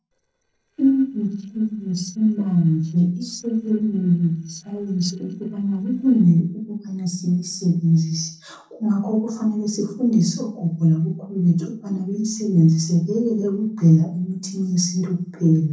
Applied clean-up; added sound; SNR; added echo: neural separator model SepFormer DNS4.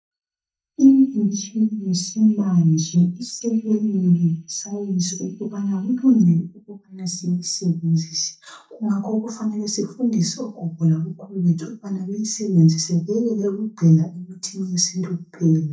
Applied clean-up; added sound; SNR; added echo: neural mask model DeepFilterNet 3.